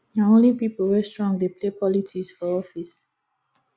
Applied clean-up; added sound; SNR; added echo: none; none; none; none.